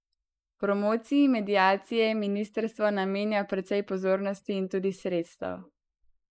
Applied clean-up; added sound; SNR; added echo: neural mask model Resemble Enhance denoiser.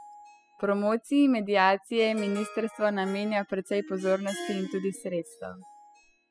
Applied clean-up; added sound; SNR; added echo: classical method spectral subtraction.